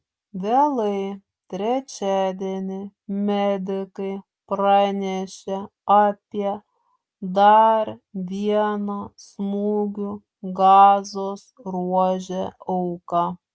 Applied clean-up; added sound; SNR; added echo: none; none; none; none.